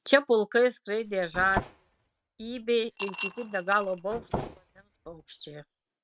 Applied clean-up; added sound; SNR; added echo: neural mask model RNNoise.